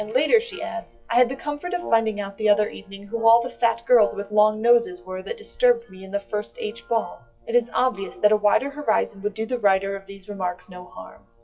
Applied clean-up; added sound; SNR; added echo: classical method WPE with log-MMSE.